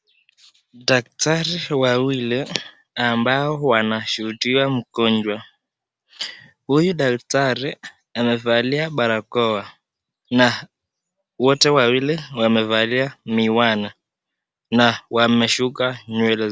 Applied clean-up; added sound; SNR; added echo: none; none; none; none.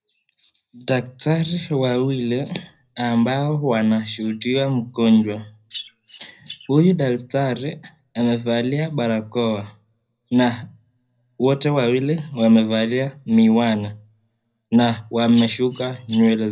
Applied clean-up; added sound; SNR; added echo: none; Bird vocalization, bird call, bird song; 15 dB; reverberation time 0.4 s.